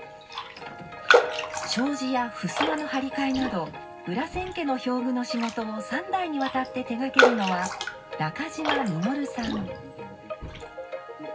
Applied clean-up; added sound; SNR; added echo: none; Raindrop; 1 dB; reverberation time 0.4 s.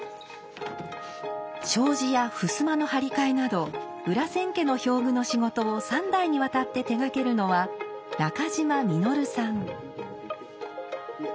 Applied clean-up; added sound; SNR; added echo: none; none; none; none.